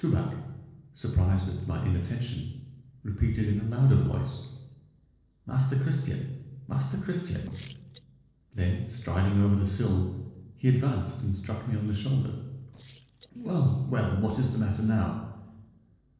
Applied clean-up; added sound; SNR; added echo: neural separator model SepFormer DNS4.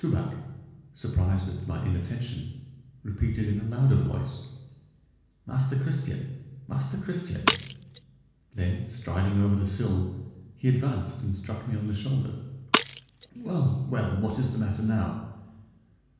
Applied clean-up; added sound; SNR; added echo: none; Shatter; 6 dB; reverberation time 1.1 s.